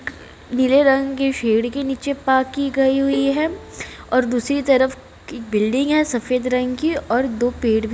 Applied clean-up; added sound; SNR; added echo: none; Bowed string instrument; 17 dB; none.